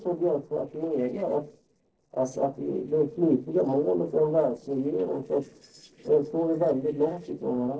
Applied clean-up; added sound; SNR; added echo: neural separator model SepFormer DNS4.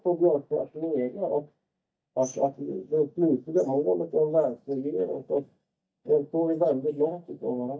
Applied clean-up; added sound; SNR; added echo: neural mask model DeepFilterNet 3.